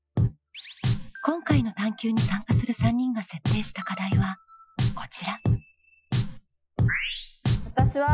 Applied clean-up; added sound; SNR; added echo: classical method Wiener filter.